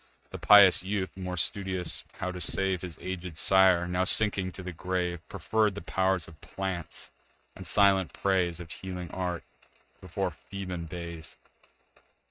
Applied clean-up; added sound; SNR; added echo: neural mask model RNNoise.